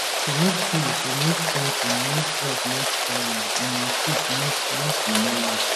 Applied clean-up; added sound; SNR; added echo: none; Rain; -5 dB; none.